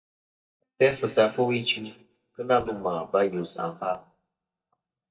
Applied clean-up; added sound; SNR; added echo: neural mask model DeepFilterNet 3.